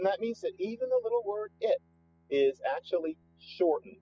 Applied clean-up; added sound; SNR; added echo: classical method spectral subtraction.